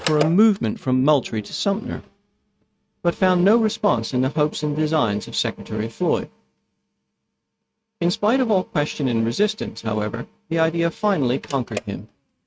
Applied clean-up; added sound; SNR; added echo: neural mask model RNNoise.